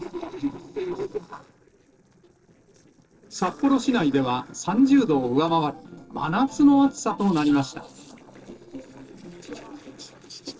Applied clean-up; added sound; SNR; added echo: neural separator model SepFormer DNS4.